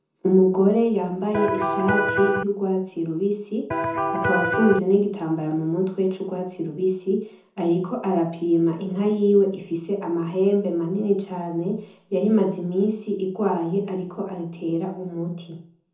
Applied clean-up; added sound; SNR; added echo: none; Electric guitar; 0 dB; reverberation time 0.5 s.